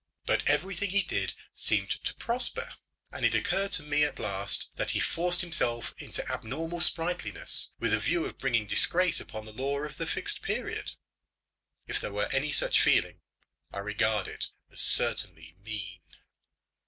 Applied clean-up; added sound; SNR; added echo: none; none; none; none.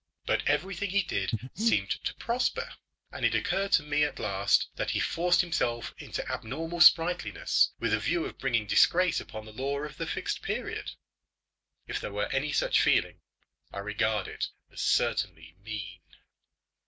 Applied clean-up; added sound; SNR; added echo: none; Breathing; 2 dB; none.